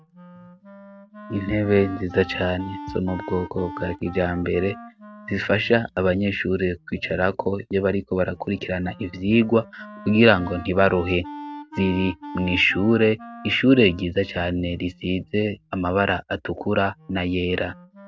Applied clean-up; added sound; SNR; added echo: none; Wind instrument, woodwind instrument; 18 dB; none.